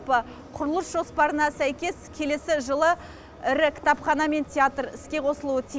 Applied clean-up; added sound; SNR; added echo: none; none; none; none.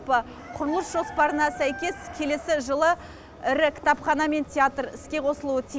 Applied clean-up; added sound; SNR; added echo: none; Chicken, rooster; 17 dB; none.